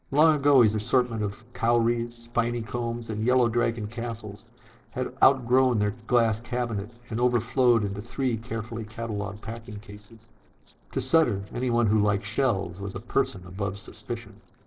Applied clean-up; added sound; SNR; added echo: neural separator model SepFormer DNS4.